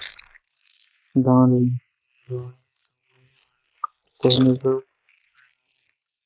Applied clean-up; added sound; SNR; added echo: neural mask model Resemble Enhance denoiser.